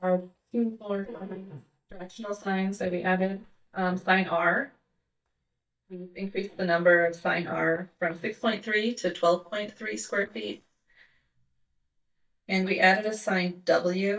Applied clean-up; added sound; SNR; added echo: neural mask model DeepFilterNet 3.